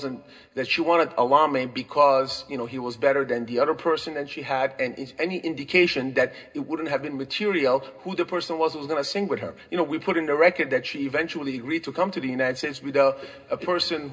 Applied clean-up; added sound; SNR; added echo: none; none; none; reverberation time 0.2 s.